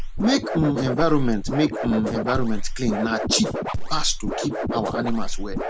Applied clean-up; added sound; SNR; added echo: none; Scratching (performance technique); 0 dB; none.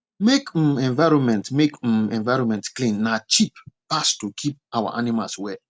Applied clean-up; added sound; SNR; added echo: none; none; none; none.